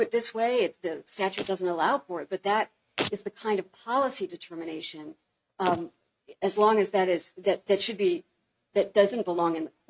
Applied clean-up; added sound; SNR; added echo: neural mask model RNNoise.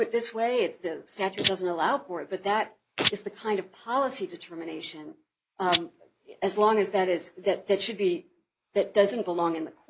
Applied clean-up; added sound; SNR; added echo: neural mask model Resemble Enhance denoiser.